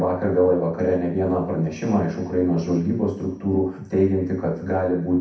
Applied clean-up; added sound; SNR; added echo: none; none; none; reverberation time 0.6 s.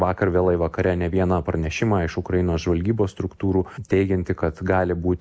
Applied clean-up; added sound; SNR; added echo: none; none; none; none.